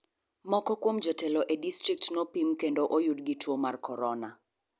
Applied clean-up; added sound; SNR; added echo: none; none; none; none.